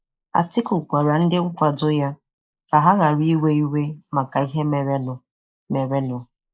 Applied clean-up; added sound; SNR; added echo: neural mask model Resemble Enhance denoiser.